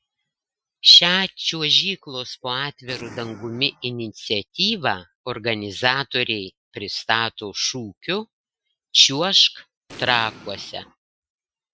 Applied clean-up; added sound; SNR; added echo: classical method Wiener filter.